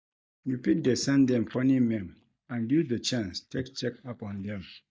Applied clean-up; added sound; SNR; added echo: neural mask model DeepFilterNet 3.